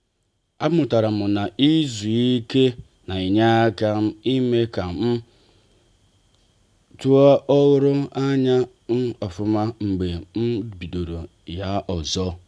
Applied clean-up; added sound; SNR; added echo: none; none; none; none.